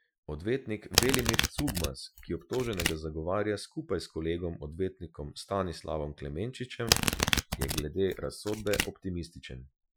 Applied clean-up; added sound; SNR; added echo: classical method Wiener filter.